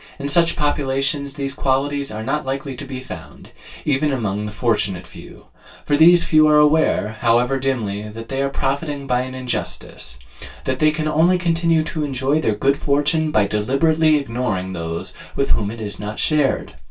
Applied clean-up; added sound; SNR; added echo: none; none; none; reverberation time 0.2 s.